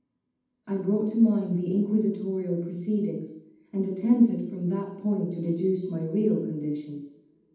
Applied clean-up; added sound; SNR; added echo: none; none; none; reverberation time 0.8 s.